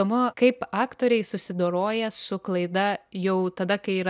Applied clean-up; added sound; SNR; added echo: none; none; none; none.